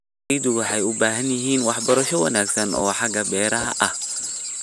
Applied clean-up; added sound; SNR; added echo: none; Tools + Whoosh, swoosh, swish; 16 dB; none.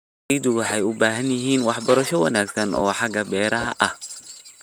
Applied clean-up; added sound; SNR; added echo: neural mask model RNNoise.